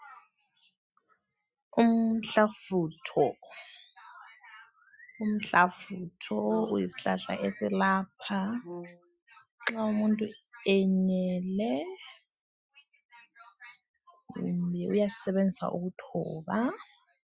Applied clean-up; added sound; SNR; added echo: classical method Wiener filter.